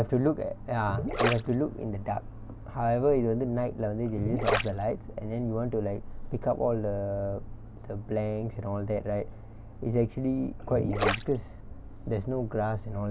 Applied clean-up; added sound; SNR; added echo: none; Gurgling; 2 dB; none.